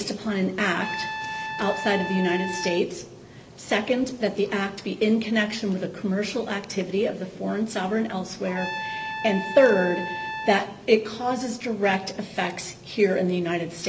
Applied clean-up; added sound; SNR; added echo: none; Trumpet; 8 dB; none.